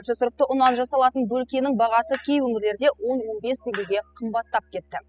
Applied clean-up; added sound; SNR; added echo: classical method spectral subtraction.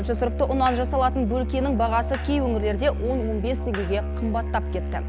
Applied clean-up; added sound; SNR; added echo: none; Musical instrument; 2 dB; none.